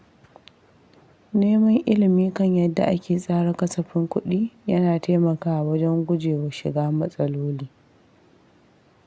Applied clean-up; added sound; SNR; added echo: none; none; none; none.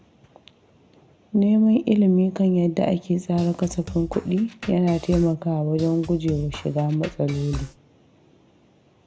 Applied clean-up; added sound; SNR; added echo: none; Drum kit; 14 dB; reverberation time 0.3 s.